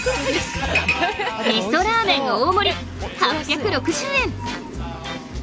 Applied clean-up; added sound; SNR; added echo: none; Train + Motorcycle; 14 dB; none.